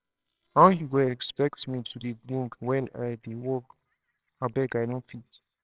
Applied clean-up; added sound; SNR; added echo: neural separator model SepFormer WHAMR!.